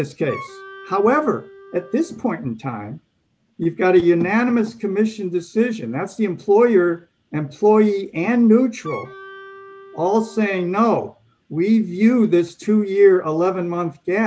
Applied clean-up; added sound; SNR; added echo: none; Wind instrument, woodwind instrument; 20 dB; none.